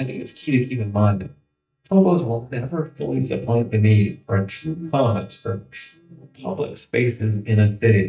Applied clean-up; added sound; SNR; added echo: neural mask model DeepFilterNet 3.